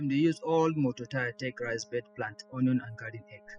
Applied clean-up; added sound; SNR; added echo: classical method spectral subtraction.